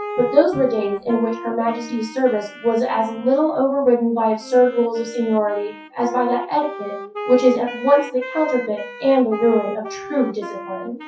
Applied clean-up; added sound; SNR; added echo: classical method WPE with log-MMSE.